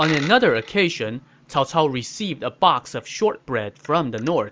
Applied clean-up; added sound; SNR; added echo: none; Coin (dropping); 17 dB; none.